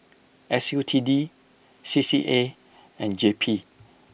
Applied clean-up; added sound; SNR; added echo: none; none; none; none.